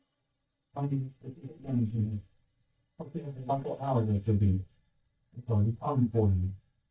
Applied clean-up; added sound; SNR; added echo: neural mask model DeepFilterNet 3.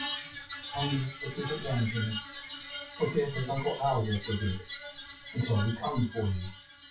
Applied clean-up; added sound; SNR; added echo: classical method WPE with log-MMSE.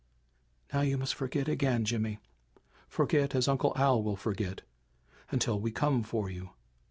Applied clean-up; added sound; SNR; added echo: none; none; none; none.